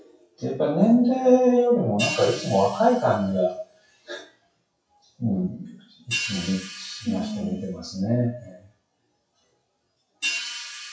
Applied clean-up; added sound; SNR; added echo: classical method WPE with log-MMSE.